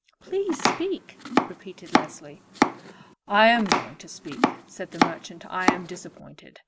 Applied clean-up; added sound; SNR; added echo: none; Domestic sounds, home sounds; -2 dB; none.